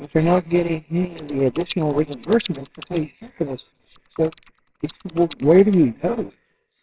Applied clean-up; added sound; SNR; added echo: neural separator model SepFormer WHAMR!.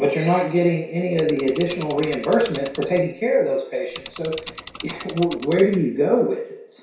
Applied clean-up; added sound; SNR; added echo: none; Mechanisms / Bicycle; 16 dB; reverberation time 0.6 s.